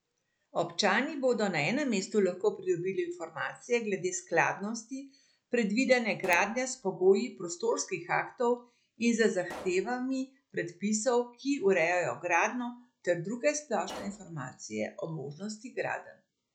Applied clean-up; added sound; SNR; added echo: none; Explosion; 19 dB; none.